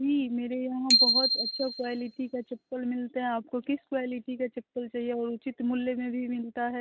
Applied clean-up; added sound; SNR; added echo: none; Bicycle bell; -2 dB; none.